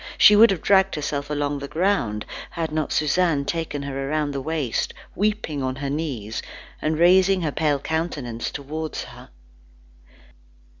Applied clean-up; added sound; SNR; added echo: none; none; none; none.